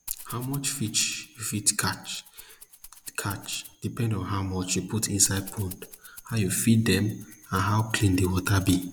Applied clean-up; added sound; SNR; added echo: none; Rattle (instrument); 19 dB; none.